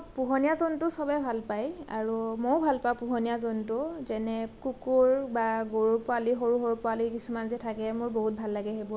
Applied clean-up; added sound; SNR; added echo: none; none; none; none.